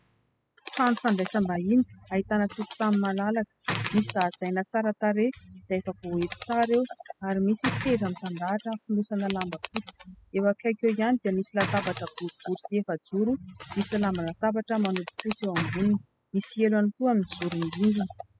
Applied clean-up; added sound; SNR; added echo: classical method spectral subtraction.